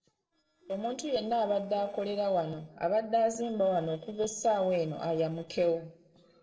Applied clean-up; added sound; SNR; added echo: neural separator model SepFormer DNS4.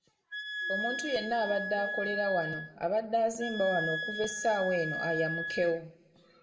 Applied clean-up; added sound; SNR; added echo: none; Wind instrument, woodwind instrument; 5 dB; reverberation time 1.3 s.